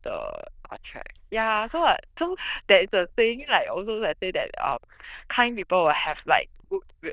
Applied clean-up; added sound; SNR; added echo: neural diffusion model UNIVERSE++.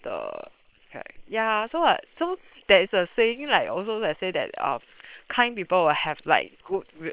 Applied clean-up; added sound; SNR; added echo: neural separator model SepFormer WHAM!.